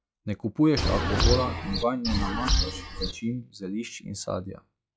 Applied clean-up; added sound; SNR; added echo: classical method log-MMSE.